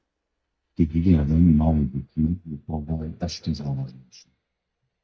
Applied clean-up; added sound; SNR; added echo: neural mask model DeepFilterNet 3.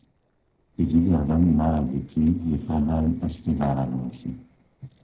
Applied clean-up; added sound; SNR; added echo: neural separator model SepFormer DNS4.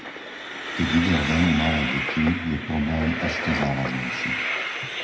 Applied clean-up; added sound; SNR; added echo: none; Train; 3 dB; reverberation time 0.8 s.